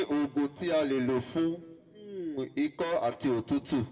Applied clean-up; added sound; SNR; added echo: none; none; none; reverberation time 1.6 s.